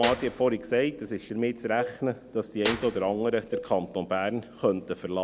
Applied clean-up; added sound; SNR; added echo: none; Cowbell + Clapping / Drum kit; 9 dB; none.